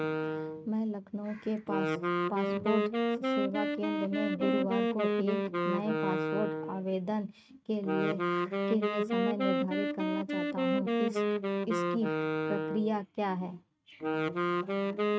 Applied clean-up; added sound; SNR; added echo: neural mask model RNNoise.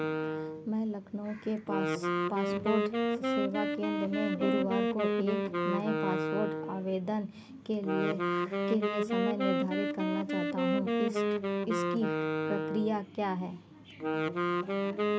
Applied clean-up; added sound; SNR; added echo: none; Wind instrument, woodwind instrument; -3 dB; none.